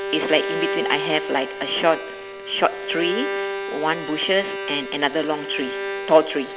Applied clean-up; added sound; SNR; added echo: none; Bowed string instrument; 6 dB; none.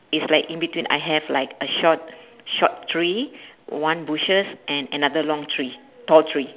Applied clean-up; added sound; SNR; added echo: none; none; none; none.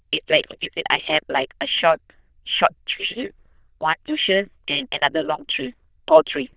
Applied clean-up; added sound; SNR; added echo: neural diffusion model UNIVERSE++.